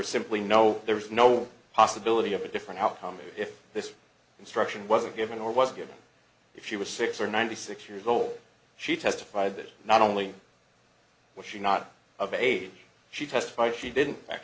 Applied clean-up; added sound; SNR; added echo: none; none; none; none.